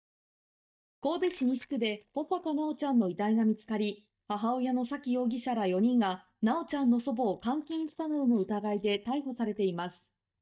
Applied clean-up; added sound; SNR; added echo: neural mask model DeepFilterNet 3.